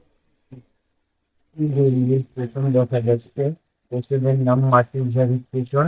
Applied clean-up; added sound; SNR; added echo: neural mask model DeepFilterNet 3.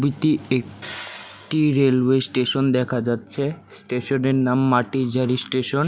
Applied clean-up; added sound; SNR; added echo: none; none; none; none.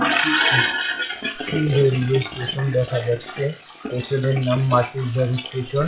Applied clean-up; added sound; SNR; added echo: classical method WPE with log-MMSE.